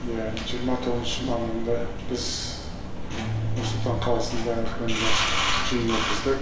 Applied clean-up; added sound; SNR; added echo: none; Guitar; 9 dB; reverberation time 1.1 s.